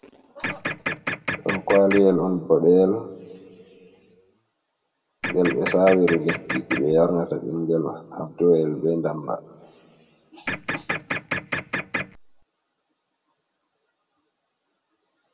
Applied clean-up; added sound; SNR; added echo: none; Printer; 5 dB; reverberation time 1.3 s.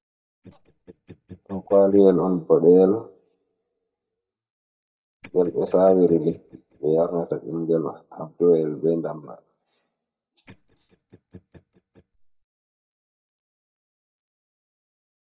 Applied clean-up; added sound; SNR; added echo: neural mask model DeepFilterNet 3.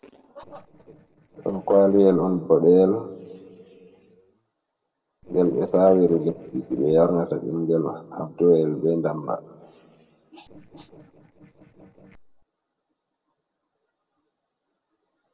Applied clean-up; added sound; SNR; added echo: neural separator model SepFormer DNS4.